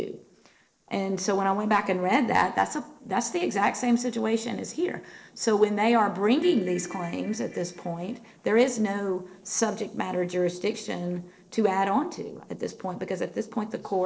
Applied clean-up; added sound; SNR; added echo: neural separator model SepFormer DNS4.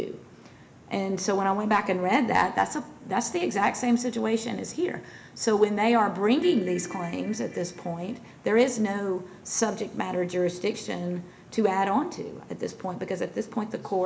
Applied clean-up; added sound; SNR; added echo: none; Ringtone / Keyboard (musical); 18 dB; reverberation time 0.8 s.